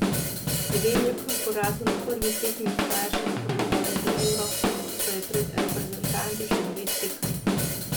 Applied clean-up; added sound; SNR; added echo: none; Drum / Drum kit; -4 dB; none.